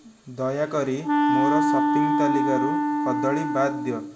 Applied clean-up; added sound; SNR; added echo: none; Wind instrument, woodwind instrument; -4 dB; reverberation time 1.6 s.